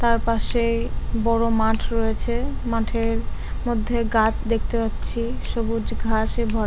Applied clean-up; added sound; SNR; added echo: none; Tick; -2 dB; none.